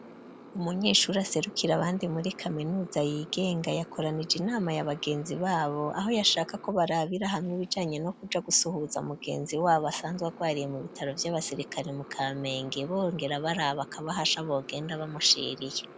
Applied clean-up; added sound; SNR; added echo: none; Motorcycle; 18 dB; none.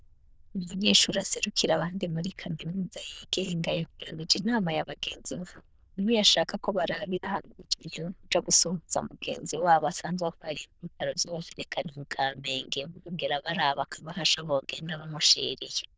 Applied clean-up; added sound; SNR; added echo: neural diffusion model UNIVERSE++.